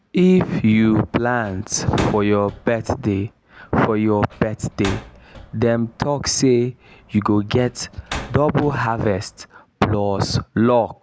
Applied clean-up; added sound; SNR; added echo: none; Slam; 18 dB; none.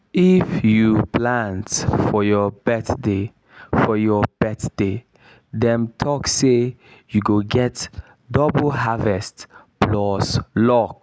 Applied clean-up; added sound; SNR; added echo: none; none; none; none.